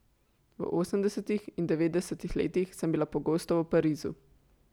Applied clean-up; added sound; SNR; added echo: none; none; none; none.